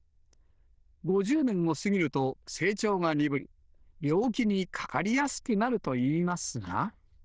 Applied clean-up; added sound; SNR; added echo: neural diffusion model UNIVERSE++.